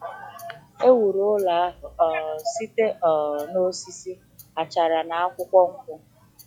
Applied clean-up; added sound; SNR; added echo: classical method log-MMSE.